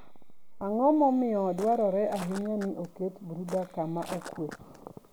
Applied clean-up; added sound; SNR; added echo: none; Walk, footsteps; 17 dB; none.